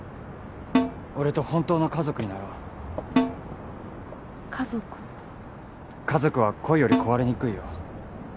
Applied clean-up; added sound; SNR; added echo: none; Snare drum; 1 dB; none.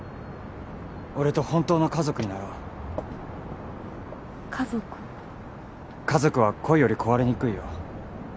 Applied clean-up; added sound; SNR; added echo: none; none; none; none.